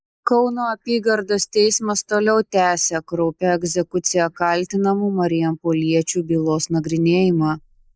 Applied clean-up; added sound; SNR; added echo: neural mask model Resemble Enhance denoiser.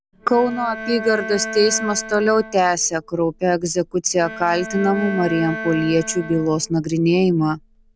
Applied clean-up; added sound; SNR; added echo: none; Bowed string instrument; 12 dB; none.